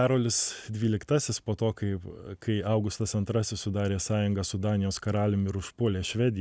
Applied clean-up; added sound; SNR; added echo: none; none; none; none.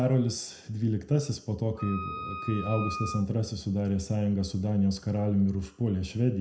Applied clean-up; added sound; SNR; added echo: none; Wind instrument, woodwind instrument; 10 dB; reverberation time 0.5 s.